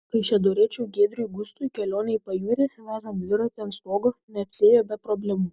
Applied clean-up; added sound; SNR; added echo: none; none; none; none.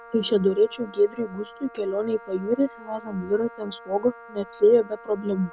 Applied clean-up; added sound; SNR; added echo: none; Wind instrument, woodwind instrument; 20 dB; none.